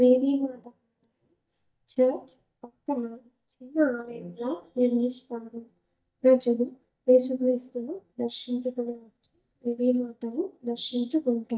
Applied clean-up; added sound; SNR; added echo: neural mask model DeepFilterNet 3.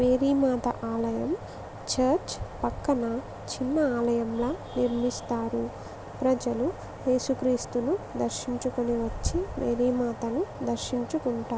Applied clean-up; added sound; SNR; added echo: none; none; none; none.